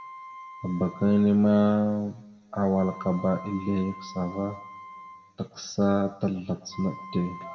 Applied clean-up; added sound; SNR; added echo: none; Wind instrument, woodwind instrument; 17 dB; reverberation time 1.0 s.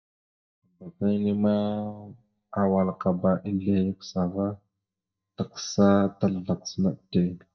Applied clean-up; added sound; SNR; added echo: neural mask model DeepFilterNet 3.